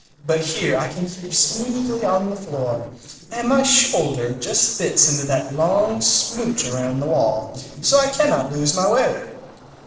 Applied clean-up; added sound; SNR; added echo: neural separator model SepFormer DNS4.